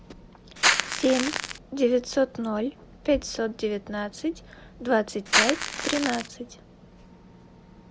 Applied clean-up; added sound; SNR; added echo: none; Crackle; -3 dB; none.